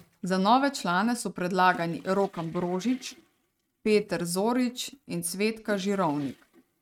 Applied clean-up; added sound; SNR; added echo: neural mask model RNNoise.